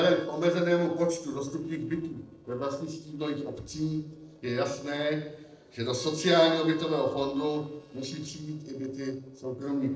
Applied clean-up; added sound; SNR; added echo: neural separator model SepFormer DNS4.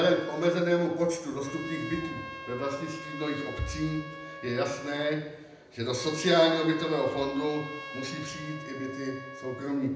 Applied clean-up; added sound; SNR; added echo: none; Trumpet; 13 dB; reverberation time 0.8 s.